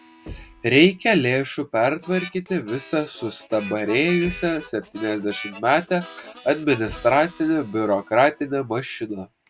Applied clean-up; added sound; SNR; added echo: none; Knock + Harmonica; 18 dB; none.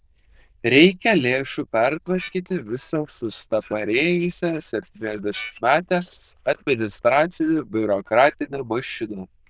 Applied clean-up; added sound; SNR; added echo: neural diffusion model UNIVERSE++.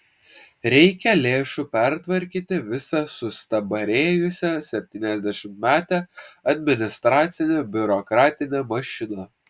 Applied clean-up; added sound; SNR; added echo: none; none; none; none.